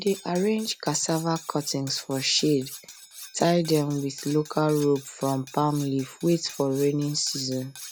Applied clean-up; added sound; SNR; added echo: none; Cutlery, silverware; 18 dB; none.